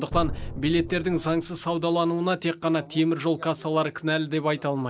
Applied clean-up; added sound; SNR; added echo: none; Drum; 11 dB; none.